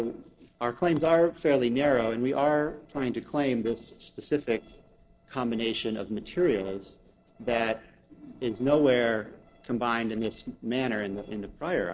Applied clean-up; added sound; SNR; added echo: neural separator model SepFormer DNS4.